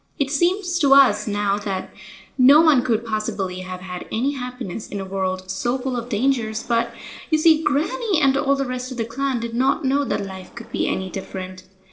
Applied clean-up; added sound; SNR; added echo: neural separator model SepFormer DNS4.